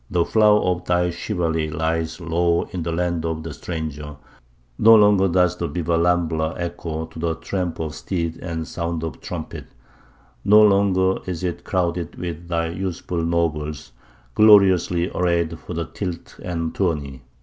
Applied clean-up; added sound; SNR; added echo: none; none; none; none.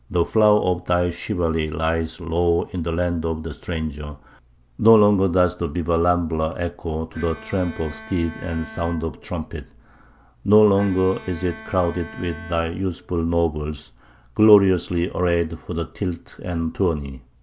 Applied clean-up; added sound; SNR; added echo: none; Bowed string instrument; 19 dB; none.